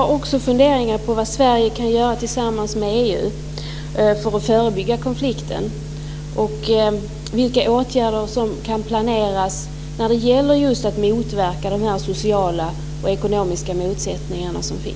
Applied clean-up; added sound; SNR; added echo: none; none; none; none.